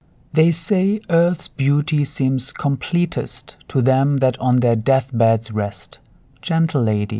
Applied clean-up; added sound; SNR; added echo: none; none; none; none.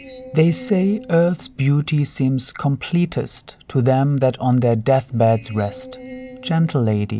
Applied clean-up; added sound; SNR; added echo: none; Screech; 20 dB; none.